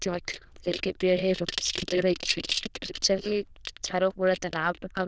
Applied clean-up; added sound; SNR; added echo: neural diffusion model UNIVERSE++.